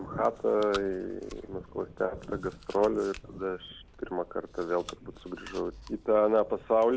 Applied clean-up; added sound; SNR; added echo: none; Chewing, mastication + Thunder; 16 dB; none.